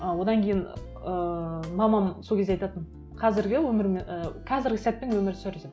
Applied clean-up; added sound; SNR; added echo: none; none; none; none.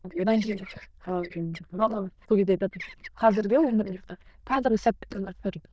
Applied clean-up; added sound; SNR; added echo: neural diffusion model UNIVERSE++.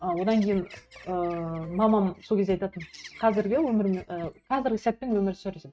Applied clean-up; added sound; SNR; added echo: neural mask model RNNoise.